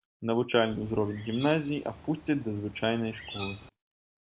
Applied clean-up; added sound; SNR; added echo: none; Bird; 15 dB; none.